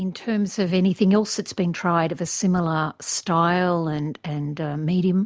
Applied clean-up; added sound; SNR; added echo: none; none; none; none.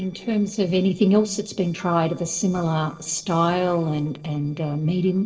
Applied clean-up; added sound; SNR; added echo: neural separator model SepFormer DNS4.